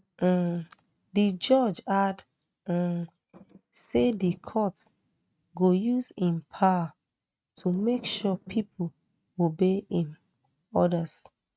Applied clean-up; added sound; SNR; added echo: neural mask model RNNoise.